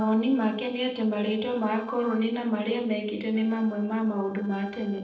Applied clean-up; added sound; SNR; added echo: neural separator model SepFormer DNS4.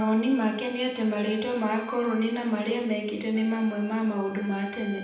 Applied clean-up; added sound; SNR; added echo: none; Trumpet; 19 dB; reverberation time 0.8 s.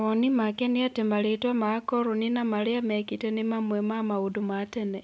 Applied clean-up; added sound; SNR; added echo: none; none; none; none.